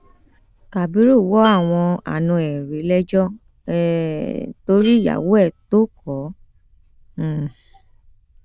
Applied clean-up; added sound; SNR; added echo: neural diffusion model UNIVERSE++.